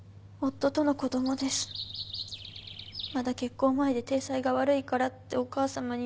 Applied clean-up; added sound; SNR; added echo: none; Bird vocalization, bird call, bird song; 13 dB; none.